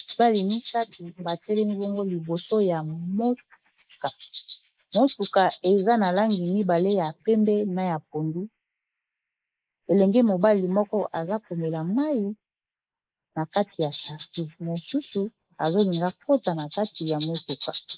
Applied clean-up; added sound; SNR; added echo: neural mask model Resemble Enhance denoiser.